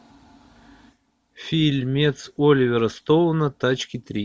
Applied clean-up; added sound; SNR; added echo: none; none; none; none.